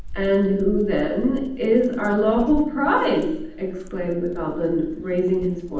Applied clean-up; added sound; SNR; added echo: none; Dog; 12 dB; reverberation time 0.8 s.